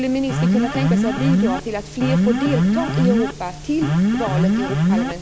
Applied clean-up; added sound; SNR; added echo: none; Alarm; -4 dB; none.